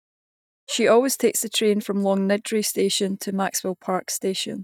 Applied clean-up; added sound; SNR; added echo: neural mask model DeepFilterNet 3.